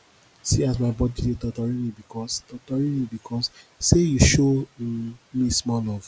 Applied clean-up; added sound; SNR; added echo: none; none; none; none.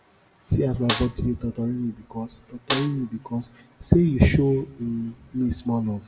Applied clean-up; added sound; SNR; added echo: none; Snare drum; 6 dB; reverberation time 0.7 s.